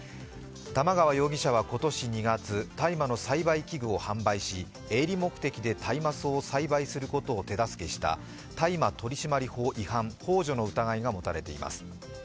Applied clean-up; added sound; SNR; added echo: none; none; none; none.